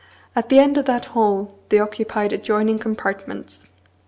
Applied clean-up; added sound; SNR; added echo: none; none; none; none.